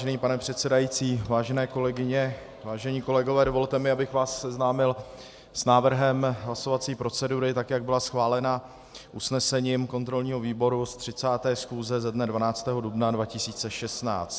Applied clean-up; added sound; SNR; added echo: none; none; none; none.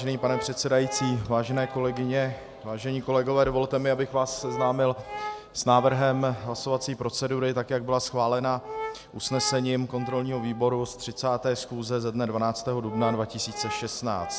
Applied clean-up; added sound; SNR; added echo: none; Brass instrument; 13 dB; none.